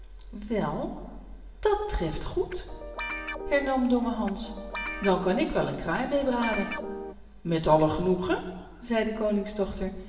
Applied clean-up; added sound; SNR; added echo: none; Guitar; 9 dB; reverberation time 1.3 s.